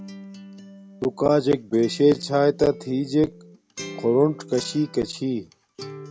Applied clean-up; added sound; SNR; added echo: none; Acoustic guitar; 17 dB; none.